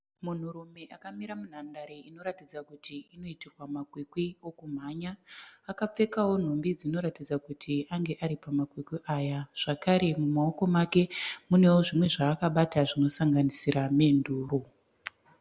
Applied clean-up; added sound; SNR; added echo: none; none; none; none.